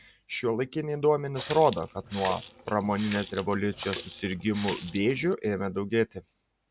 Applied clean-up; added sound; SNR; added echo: none; Water tap, faucet; 13 dB; none.